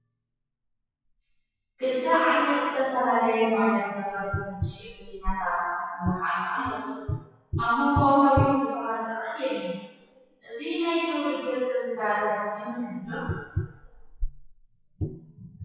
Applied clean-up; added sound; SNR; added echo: classical method WPE with log-MMSE.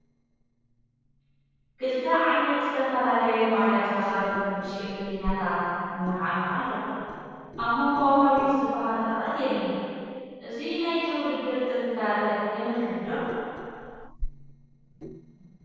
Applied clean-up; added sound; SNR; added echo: neural separator model SepFormer DNS4.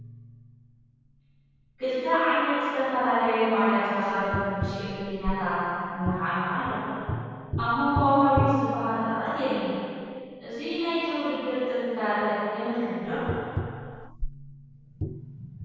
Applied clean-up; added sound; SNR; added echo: none; Tap; 9 dB; reverberation time 2.2 s.